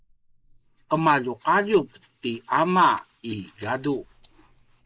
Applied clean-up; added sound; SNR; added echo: neural mask model Resemble Enhance denoiser.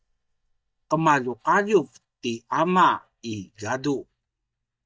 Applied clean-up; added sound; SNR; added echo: neural mask model DeepFilterNet 3.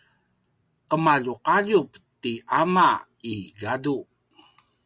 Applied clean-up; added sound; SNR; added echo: none; none; none; none.